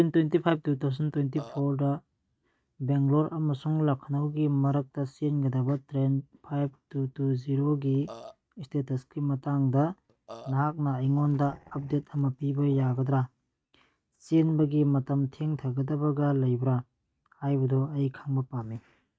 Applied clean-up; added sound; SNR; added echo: neural mask model RNNoise.